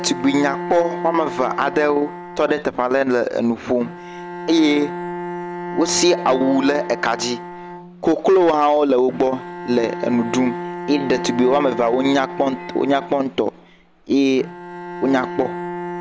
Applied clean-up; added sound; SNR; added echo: none; Bowed string instrument; 10 dB; none.